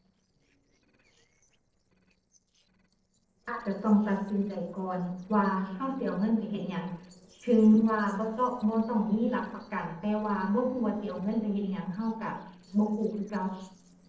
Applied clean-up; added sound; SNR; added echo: neural separator model SepFormer DNS4.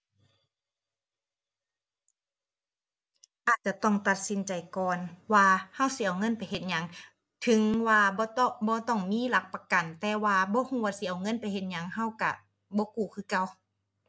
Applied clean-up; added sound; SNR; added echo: none; none; none; none.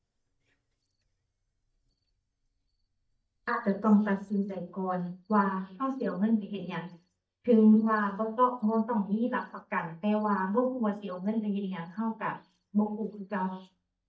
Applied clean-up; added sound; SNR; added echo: neural mask model DeepFilterNet 3.